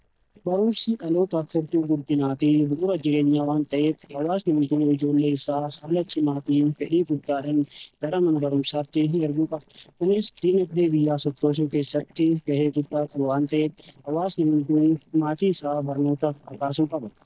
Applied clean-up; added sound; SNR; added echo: neural mask model DeepFilterNet 3.